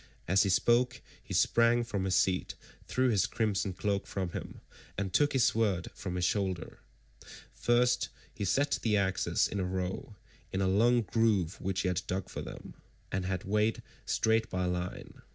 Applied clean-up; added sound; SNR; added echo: none; none; none; none.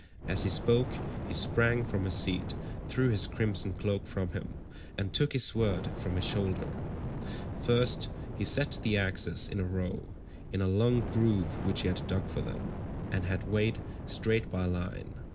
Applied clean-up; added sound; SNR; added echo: none; Fire; 6 dB; none.